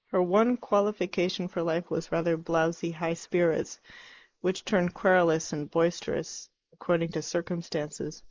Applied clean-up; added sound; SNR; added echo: neural mask model Resemble Enhance denoiser.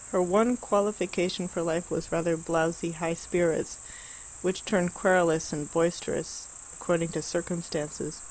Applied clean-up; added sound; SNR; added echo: none; Cricket; 14 dB; none.